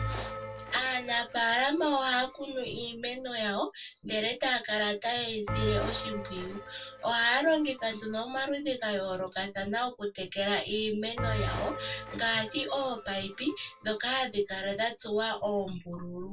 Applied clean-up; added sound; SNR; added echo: none; Bell; 10 dB; reverberation time 0.1 s.